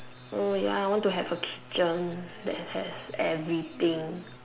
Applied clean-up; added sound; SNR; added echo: none; none; none; none.